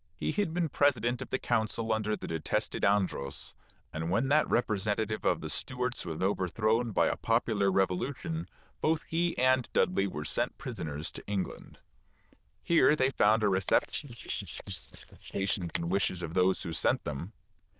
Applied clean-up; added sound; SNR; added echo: neural diffusion model UNIVERSE++.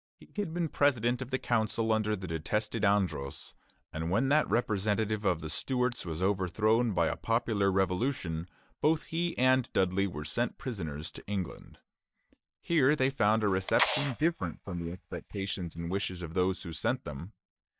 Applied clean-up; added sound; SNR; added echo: neural mask model DeepFilterNet 3.